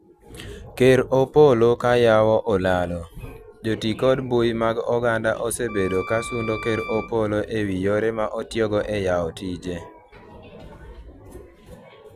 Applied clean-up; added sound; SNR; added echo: none; Wind instrument, woodwind instrument; 14 dB; none.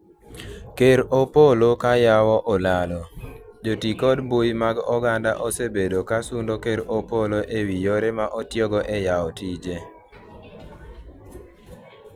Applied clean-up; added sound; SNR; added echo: none; none; none; none.